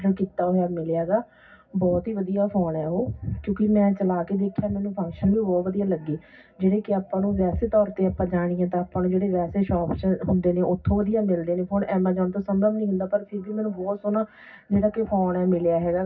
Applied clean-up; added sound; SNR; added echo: none; none; none; reverberation time 0.4 s.